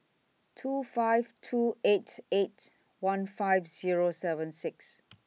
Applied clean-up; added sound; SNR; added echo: none; none; none; none.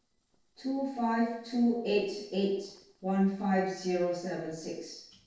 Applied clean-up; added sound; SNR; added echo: neural separator model SepFormer DNS4.